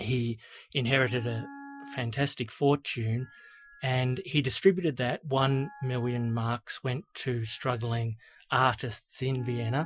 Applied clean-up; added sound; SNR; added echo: classical method Wiener filter.